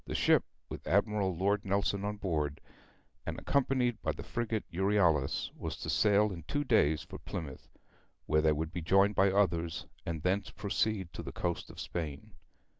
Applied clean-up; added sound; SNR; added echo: none; none; none; none.